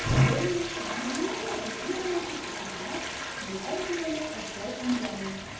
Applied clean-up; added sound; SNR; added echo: none; Toilet flush; -2 dB; reverberation time 1.0 s.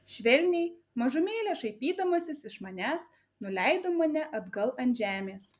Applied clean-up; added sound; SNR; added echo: none; none; none; none.